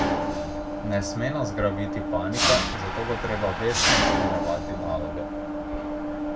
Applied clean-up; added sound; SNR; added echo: none; Mechanisms; -4 dB; reverberation time 0.3 s.